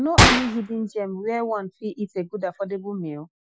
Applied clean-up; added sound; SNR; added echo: classical method Wiener filter.